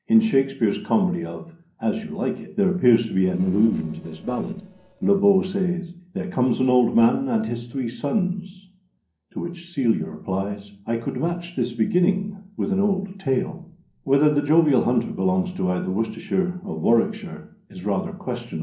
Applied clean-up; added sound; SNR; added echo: neural separator model SepFormer DNS4.